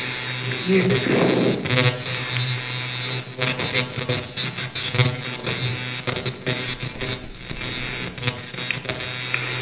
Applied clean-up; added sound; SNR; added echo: none; Knock; 17 dB; reverberation time 1.0 s.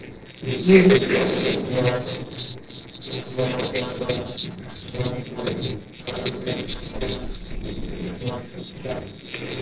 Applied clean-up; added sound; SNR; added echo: neural separator model SepFormer DNS4.